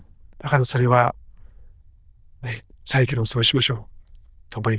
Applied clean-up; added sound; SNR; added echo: neural diffusion model UNIVERSE++.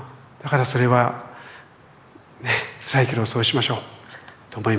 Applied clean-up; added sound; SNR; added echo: none; none; none; none.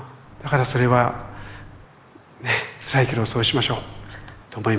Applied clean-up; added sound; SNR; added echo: none; Microwave oven; 16 dB; none.